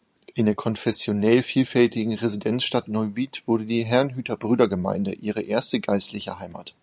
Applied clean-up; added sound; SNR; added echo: none; none; none; none.